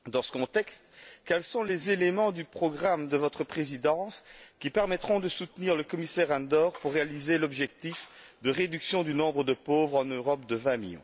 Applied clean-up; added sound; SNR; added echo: none; none; none; none.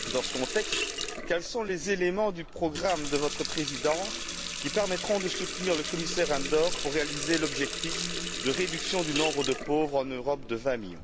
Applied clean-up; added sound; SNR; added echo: none; Water tap, faucet; 4 dB; none.